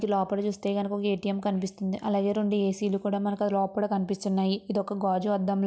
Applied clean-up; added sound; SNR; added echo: none; none; none; none.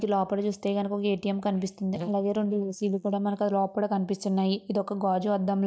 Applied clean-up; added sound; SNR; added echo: neural mask model DeepFilterNet 3.